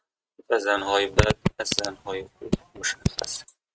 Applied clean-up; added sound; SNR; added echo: neural mask model RNNoise.